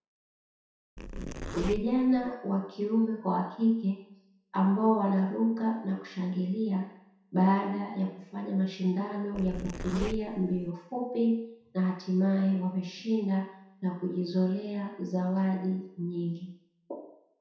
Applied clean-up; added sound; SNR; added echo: none; Zipper (clothing); 8 dB; reverberation time 0.7 s.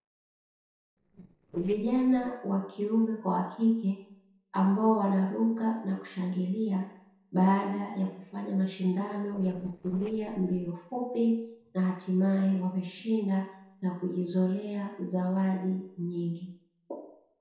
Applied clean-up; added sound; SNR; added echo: neural separator model SepFormer DNS4.